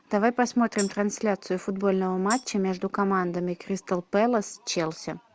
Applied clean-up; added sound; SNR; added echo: none; Tambourine; 15 dB; none.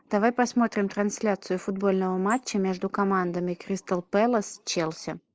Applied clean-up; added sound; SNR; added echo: neural mask model Resemble Enhance denoiser.